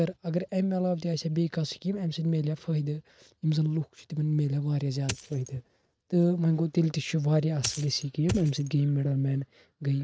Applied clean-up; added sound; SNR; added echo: neural mask model RNNoise.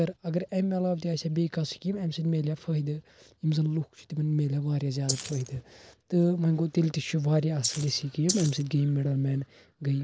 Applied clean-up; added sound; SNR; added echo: neural mask model Resemble Enhance denoiser.